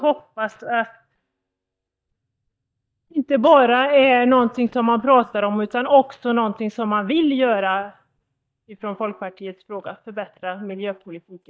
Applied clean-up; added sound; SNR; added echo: neural mask model DeepFilterNet 3.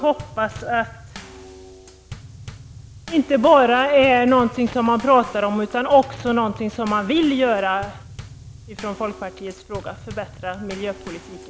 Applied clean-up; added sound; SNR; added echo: none; Bass drum / Snare drum / Drum kit; 18 dB; none.